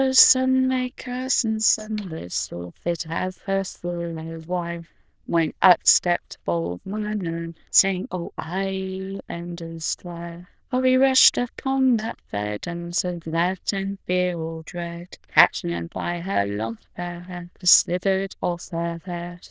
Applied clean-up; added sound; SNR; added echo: neural diffusion model UNIVERSE++.